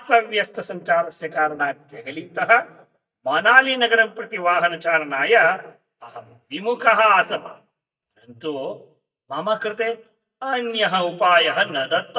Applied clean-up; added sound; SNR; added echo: neural mask model DeepFilterNet 3.